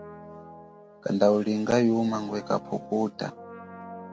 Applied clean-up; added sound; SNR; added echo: none; Brass instrument; 17 dB; none.